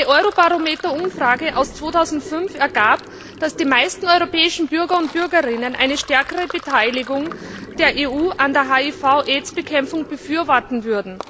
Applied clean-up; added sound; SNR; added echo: none; Sink (filling or washing); 16 dB; none.